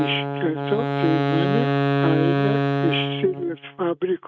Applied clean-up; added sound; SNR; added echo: neural mask model RNNoise.